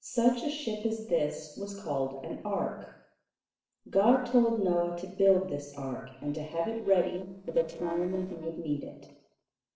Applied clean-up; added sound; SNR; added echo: neural separator model SepFormer DNS4.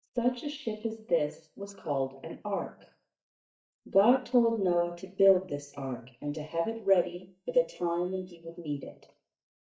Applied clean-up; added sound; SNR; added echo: neural mask model DeepFilterNet 3.